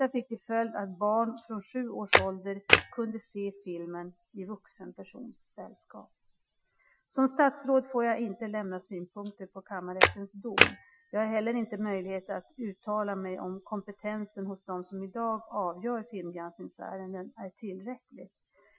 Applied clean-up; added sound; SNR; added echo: classical method Wiener filter.